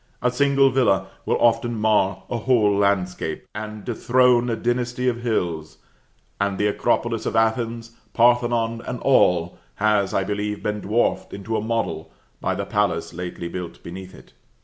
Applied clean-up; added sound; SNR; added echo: none; none; none; none.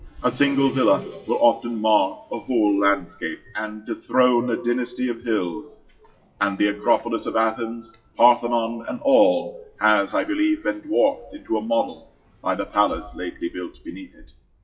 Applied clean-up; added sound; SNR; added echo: classical method WPE with log-MMSE.